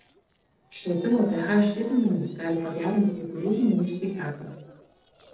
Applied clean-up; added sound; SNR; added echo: neural separator model SepFormer DNS4.